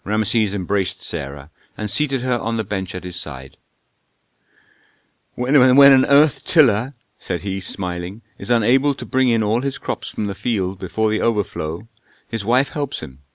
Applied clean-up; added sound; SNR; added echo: none; none; none; none.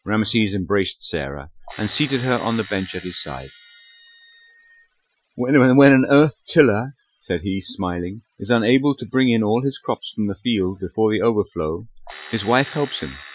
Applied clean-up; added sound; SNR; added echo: classical method Wiener filter.